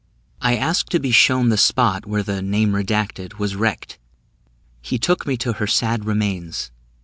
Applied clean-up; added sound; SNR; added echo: none; none; none; none.